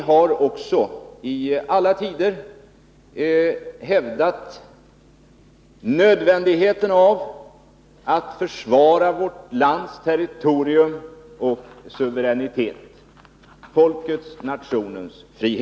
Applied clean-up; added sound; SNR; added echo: none; none; none; none.